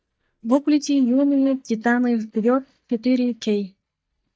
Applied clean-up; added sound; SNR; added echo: neural mask model DeepFilterNet 3.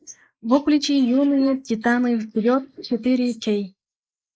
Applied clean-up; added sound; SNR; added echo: neural mask model Resemble Enhance denoiser.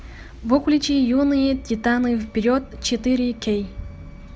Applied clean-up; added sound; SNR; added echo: none; none; none; none.